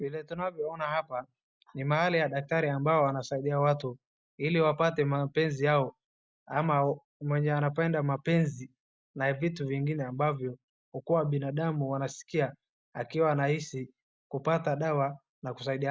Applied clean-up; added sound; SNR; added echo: none; none; none; none.